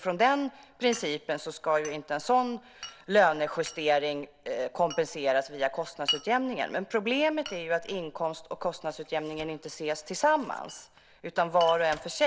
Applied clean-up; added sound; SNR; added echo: none; Glass; 16 dB; none.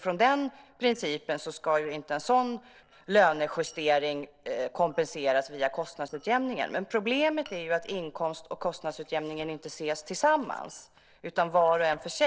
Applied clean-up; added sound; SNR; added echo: neural separator model SepFormer DNS4.